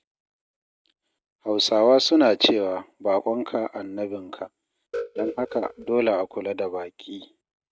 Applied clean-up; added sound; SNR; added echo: neural mask model RNNoise.